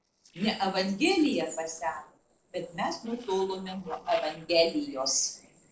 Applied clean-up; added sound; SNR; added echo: neural separator model SepFormer DNS4.